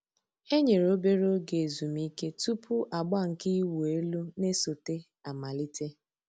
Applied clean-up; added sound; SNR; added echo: none; none; none; none.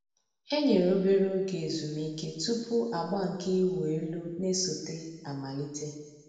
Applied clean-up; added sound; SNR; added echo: none; none; none; reverberation time 1.3 s.